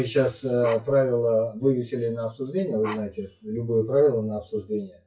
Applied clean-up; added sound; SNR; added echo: classical method WPE with log-MMSE.